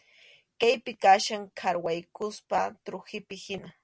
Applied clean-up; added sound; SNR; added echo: none; none; none; none.